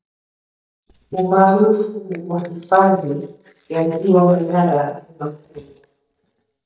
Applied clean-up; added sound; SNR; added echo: neural mask model DeepFilterNet 3.